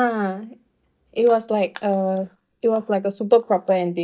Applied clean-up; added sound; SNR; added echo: neural mask model DeepFilterNet 3.